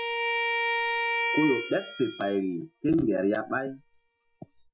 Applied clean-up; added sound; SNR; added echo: classical method Wiener filter.